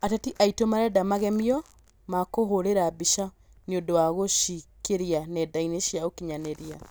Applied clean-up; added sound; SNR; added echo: none; none; none; none.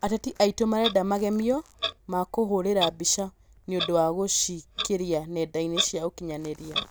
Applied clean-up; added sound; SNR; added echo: none; Clock; 10 dB; none.